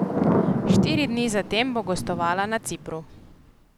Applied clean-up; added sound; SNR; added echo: none; Thunder / Rain; -1 dB; none.